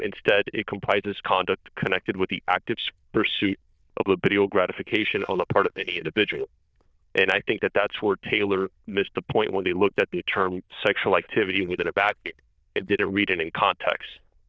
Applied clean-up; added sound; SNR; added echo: neural diffusion model UNIVERSE++.